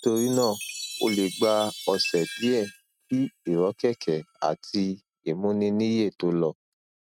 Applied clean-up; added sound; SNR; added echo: neural mask model RNNoise.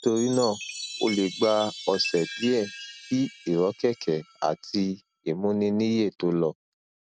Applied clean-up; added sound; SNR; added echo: none; Chime; 13 dB; none.